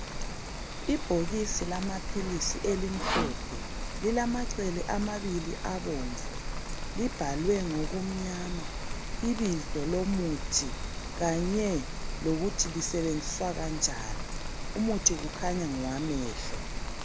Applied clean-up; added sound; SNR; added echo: none; Rain + Sawing; 2 dB; none.